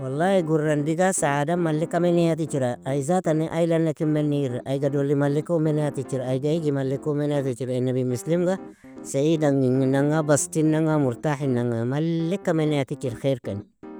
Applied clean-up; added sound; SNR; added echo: none; Piano; 19 dB; none.